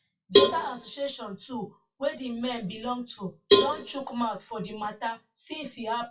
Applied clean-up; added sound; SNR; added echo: classical method WPE with log-MMSE.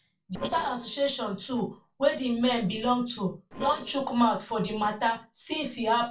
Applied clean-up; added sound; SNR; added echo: neural separator model SepFormer DNS4.